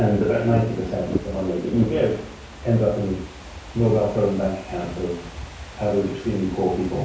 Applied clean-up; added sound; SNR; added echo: none; Fireworks / Ocean; 11 dB; reverberation time 0.6 s.